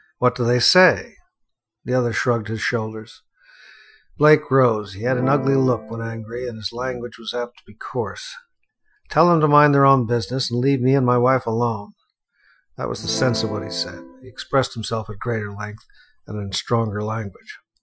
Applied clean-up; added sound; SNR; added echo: classical method Wiener filter.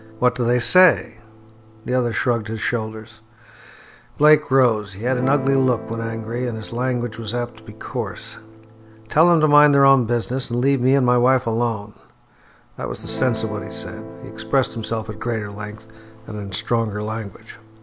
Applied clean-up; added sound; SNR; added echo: none; Guitar; 16 dB; none.